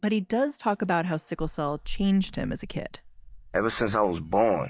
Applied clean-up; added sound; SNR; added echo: neural mask model DeepFilterNet 3.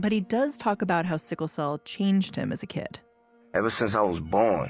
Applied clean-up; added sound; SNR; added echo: none; none; none; none.